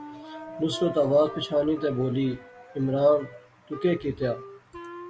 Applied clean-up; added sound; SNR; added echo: none; Wind instrument, woodwind instrument; 17 dB; none.